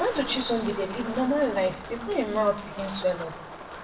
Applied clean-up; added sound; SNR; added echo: none; Wind; 11 dB; reverberation time 0.7 s.